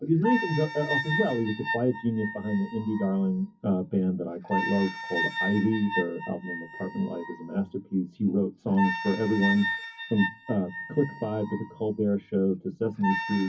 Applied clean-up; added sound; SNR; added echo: classical method WPE with log-MMSE.